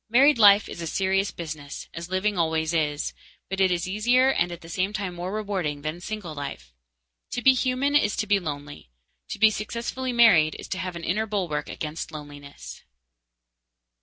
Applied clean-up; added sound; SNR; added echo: none; none; none; none.